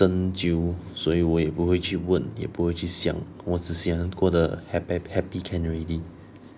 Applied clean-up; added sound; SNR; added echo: none; none; none; none.